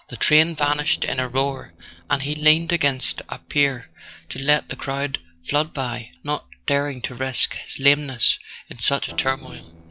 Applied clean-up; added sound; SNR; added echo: neural separator model SepFormer DNS4.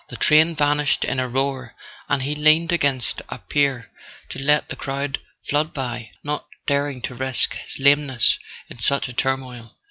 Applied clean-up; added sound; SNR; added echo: none; none; none; none.